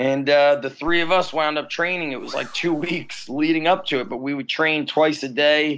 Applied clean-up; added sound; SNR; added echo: none; Zipper (clothing); 13 dB; none.